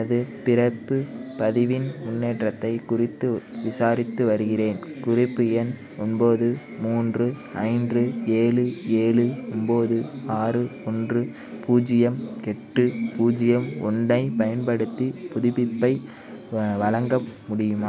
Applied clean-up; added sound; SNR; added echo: none; none; none; none.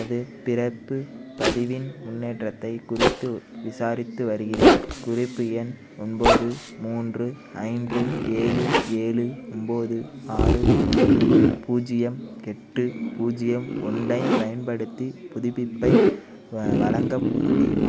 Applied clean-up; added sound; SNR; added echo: none; Zipper (clothing); -3 dB; none.